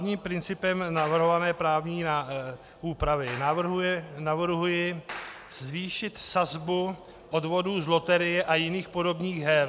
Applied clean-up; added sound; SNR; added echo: none; Clapping; 18 dB; none.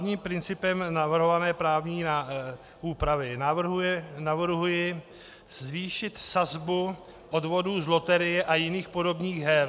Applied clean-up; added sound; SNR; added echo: none; none; none; none.